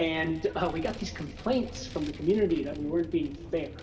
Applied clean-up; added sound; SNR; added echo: none; Vehicle; 13 dB; reverberation time 1.5 s.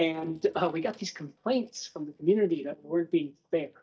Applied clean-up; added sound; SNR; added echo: neural mask model DeepFilterNet 3.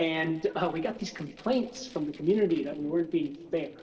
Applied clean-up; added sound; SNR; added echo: neural separator model SepFormer DNS4.